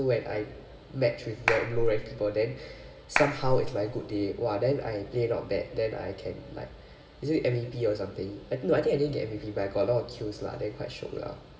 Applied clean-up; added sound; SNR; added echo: none; Clapping; 0 dB; reverberation time 1.6 s.